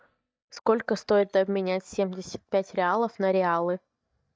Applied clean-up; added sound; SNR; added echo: neural mask model DeepFilterNet 3.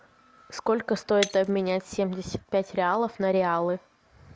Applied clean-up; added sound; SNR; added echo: none; Shatter; 16 dB; none.